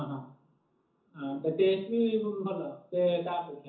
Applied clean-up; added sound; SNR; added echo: none; none; none; reverberation time 0.6 s.